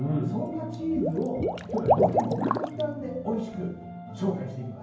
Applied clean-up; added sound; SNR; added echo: none; Liquid; -1 dB; reverberation time 0.9 s.